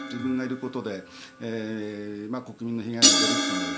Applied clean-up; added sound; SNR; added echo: none; Crash cymbal; -4 dB; none.